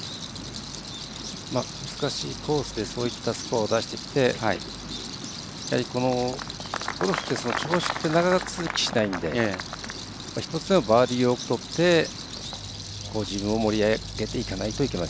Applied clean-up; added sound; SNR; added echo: none; Rattle; 13 dB; none.